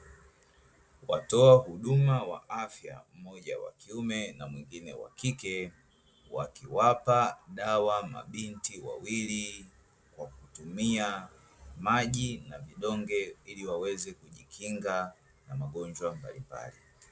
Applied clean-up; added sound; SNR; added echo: none; none; none; none.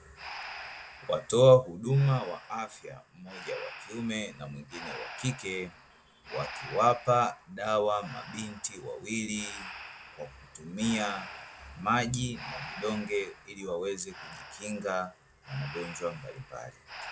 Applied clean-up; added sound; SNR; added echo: none; Breathing; 15 dB; none.